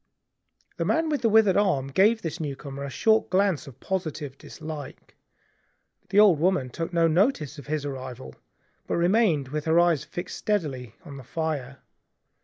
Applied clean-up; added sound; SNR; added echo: none; none; none; none.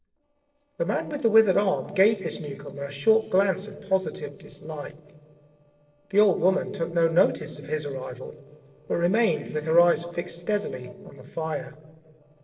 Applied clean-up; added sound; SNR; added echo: neural separator model SepFormer DNS4.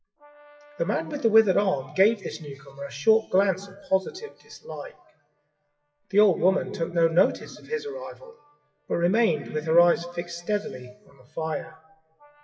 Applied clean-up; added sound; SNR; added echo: classical method WPE with log-MMSE.